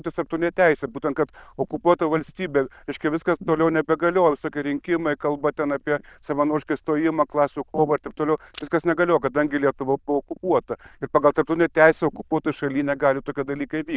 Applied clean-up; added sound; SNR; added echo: neural diffusion model UNIVERSE++.